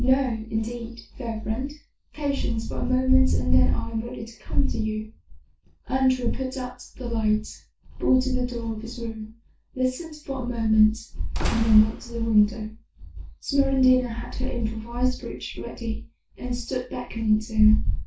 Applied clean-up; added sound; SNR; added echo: none; Slam / Wood; 13 dB; reverberation time 0.2 s.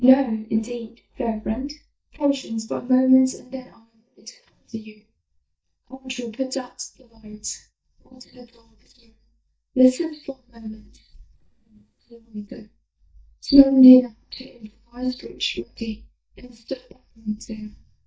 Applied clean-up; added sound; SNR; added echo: neural mask model DeepFilterNet 3.